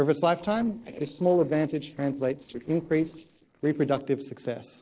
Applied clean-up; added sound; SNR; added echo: neural separator model SepFormer DNS4.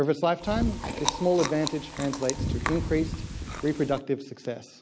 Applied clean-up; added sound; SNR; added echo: none; Chewing, mastication; 4 dB; none.